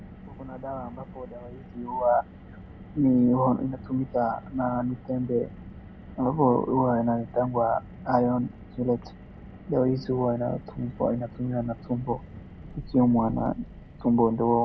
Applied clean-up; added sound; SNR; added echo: none; Car; 17 dB; none.